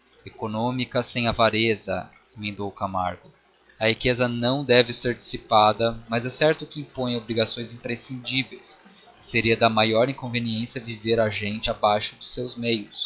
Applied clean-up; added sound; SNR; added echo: classical method log-MMSE.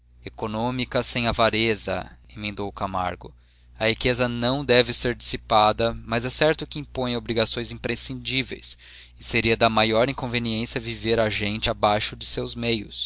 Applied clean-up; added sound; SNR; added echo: none; none; none; none.